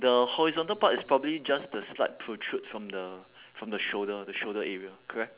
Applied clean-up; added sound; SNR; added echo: none; none; none; none.